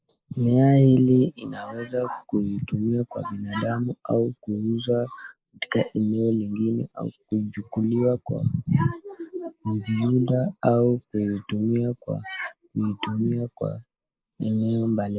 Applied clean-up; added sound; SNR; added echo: neural mask model Resemble Enhance denoiser.